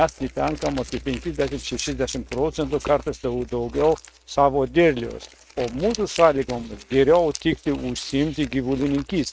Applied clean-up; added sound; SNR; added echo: neural mask model RNNoise.